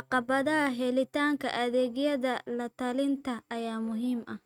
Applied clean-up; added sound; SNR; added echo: neural mask model RNNoise.